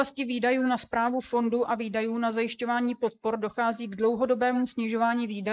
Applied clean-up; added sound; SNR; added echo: neural mask model Resemble Enhance denoiser.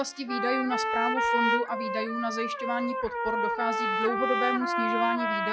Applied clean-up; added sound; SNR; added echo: classical method log-MMSE.